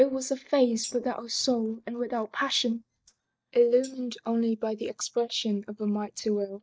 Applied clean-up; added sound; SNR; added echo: neural mask model DeepFilterNet 3.